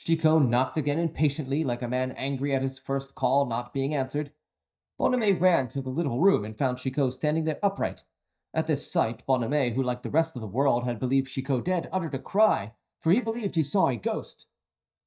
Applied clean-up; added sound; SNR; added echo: neural mask model DeepFilterNet 3.